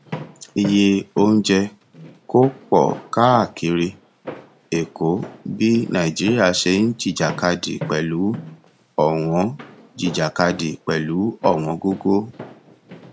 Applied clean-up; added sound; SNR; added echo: none; Walk, footsteps; 17 dB; none.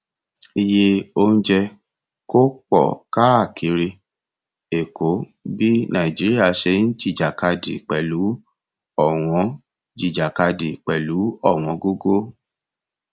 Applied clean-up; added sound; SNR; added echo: none; none; none; none.